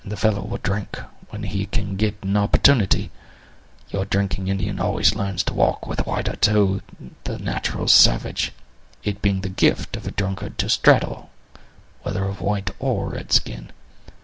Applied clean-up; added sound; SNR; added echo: none; none; none; none.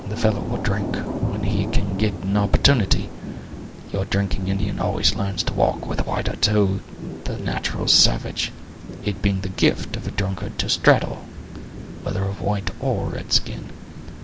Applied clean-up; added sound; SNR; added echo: none; Thunder / Rain; 10 dB; none.